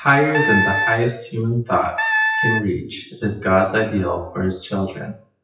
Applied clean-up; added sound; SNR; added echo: classical method WPE with log-MMSE.